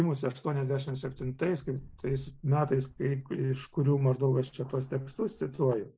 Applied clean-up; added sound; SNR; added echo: neural mask model Resemble Enhance denoiser.